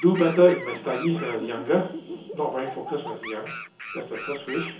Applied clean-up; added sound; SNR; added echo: none; Animal; 13 dB; reverberation time 0.7 s.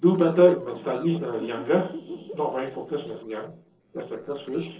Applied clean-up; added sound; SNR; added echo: neural separator model SepFormer DNS4.